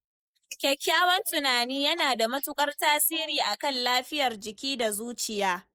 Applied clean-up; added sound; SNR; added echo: neural mask model Resemble Enhance denoiser.